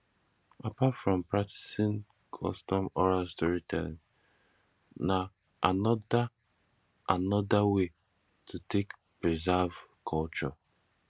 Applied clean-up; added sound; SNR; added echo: none; none; none; none.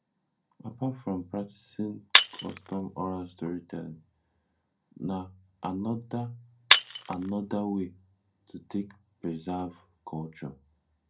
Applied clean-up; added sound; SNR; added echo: none; Shatter; -5 dB; reverberation time 0.2 s.